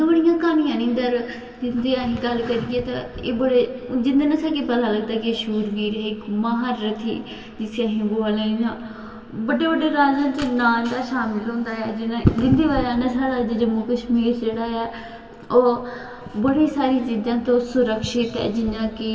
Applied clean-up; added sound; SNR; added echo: none; none; none; reverberation time 1.8 s.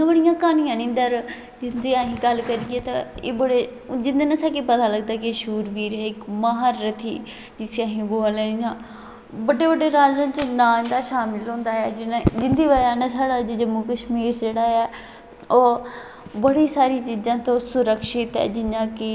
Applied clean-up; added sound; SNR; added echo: none; none; none; none.